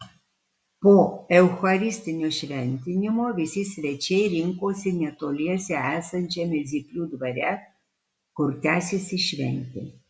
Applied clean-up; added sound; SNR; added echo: none; none; none; none.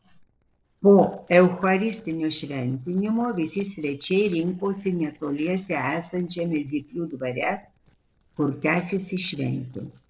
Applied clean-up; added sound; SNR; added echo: neural separator model SepFormer DNS4.